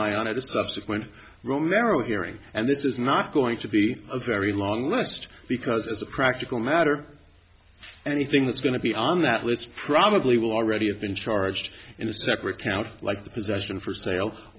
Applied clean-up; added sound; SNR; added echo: none; none; none; none.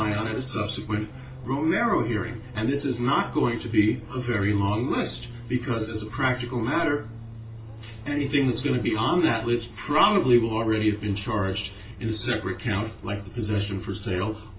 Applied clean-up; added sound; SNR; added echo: none; Fixed-wing aircraft, airplane; 15 dB; reverberation time 0.2 s.